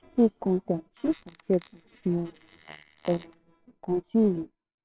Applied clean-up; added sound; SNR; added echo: neural separator model SepFormer WHAMR!.